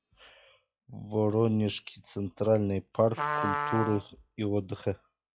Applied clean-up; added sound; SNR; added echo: classical method log-MMSE.